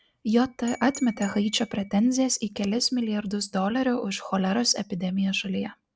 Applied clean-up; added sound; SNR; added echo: none; Glass / Bell; 19 dB; none.